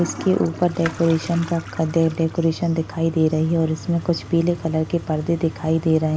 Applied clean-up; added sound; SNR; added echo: none; Toilet flush; 15 dB; none.